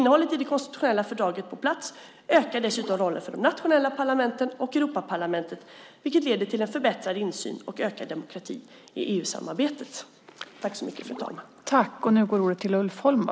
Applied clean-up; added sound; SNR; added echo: none; Water / Splash, splatter; 20 dB; none.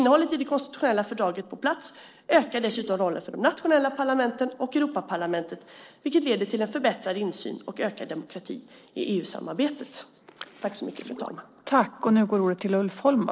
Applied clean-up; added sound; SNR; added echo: neural separator model SepFormer DNS4.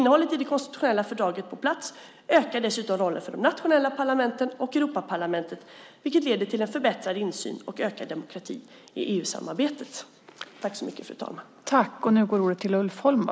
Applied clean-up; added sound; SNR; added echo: none; none; none; none.